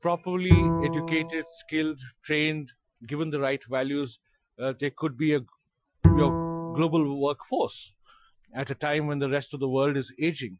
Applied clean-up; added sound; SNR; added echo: classical method Wiener filter.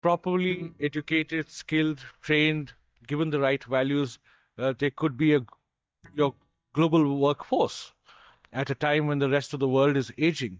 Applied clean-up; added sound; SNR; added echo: neural mask model DeepFilterNet 3.